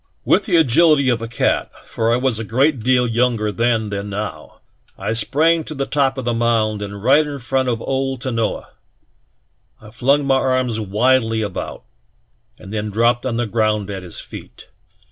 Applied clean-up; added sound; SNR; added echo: none; none; none; none.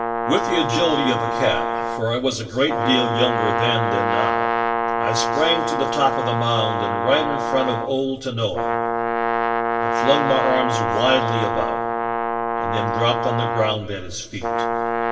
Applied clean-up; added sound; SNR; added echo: none; Brass instrument; -1 dB; reverberation time 1.6 s.